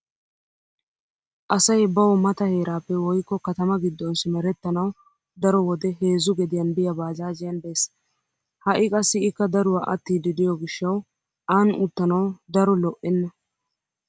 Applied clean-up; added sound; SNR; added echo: none; none; none; none.